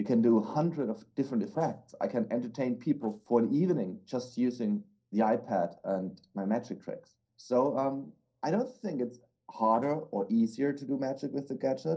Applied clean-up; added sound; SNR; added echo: neural separator model SepFormer DNS4.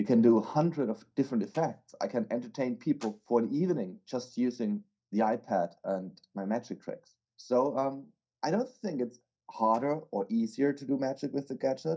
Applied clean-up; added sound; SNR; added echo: neural mask model DeepFilterNet 3.